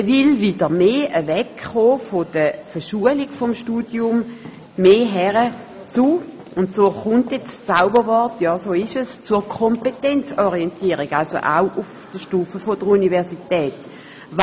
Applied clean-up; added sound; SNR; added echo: none; none; none; none.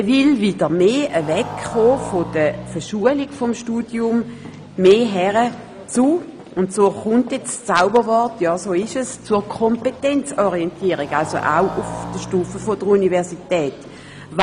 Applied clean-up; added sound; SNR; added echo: none; Motorcycle; 16 dB; none.